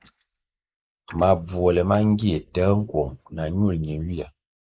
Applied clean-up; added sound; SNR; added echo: neural mask model Resemble Enhance denoiser.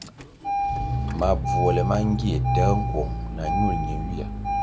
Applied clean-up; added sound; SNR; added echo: none; Engine starting; -3 dB; none.